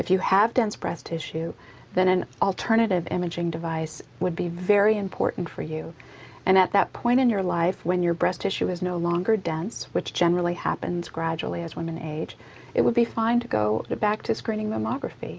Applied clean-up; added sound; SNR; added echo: none; none; none; none.